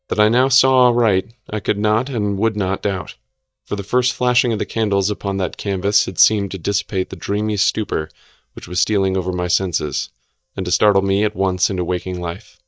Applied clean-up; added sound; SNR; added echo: neural mask model DeepFilterNet 3.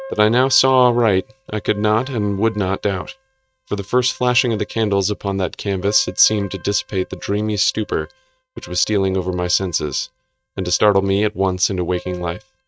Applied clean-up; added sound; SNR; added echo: neural mask model RNNoise.